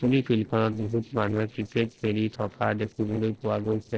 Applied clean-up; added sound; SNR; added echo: neural separator model SepFormer DNS4.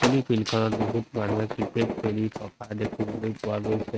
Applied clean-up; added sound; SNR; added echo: neural mask model RNNoise.